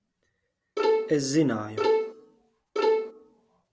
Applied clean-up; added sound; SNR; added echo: none; Bowed string instrument; -4 dB; none.